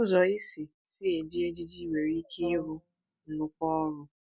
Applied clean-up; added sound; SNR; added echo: none; Brass instrument; 14 dB; none.